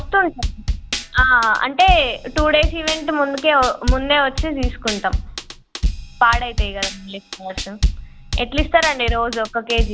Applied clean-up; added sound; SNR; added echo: none; Drum kit; 4 dB; none.